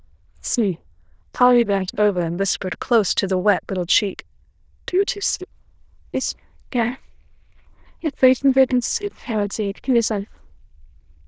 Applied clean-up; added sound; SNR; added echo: neural diffusion model UNIVERSE++.